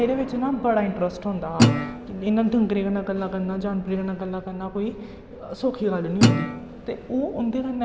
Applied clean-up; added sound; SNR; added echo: none; Guitar; -1 dB; none.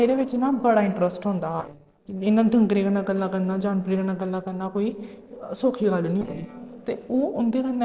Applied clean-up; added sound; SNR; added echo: neural separator model SepFormer DNS4.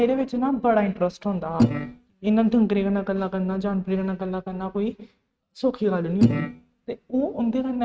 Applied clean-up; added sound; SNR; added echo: neural mask model RNNoise.